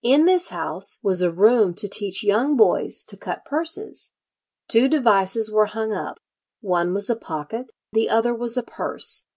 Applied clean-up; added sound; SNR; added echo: none; none; none; none.